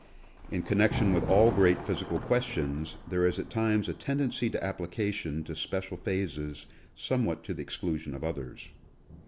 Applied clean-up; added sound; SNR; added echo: none; Thunder; 11 dB; none.